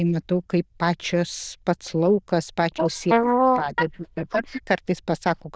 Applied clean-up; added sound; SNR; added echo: neural diffusion model UNIVERSE++.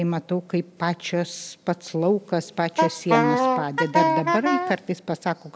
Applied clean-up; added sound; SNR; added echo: none; Wind instrument, woodwind instrument; -3 dB; none.